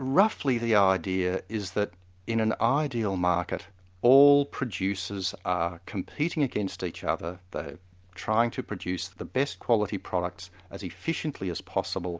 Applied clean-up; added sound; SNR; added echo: none; none; none; none.